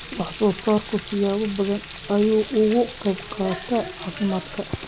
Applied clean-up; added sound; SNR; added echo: none; Frying (food); 10 dB; none.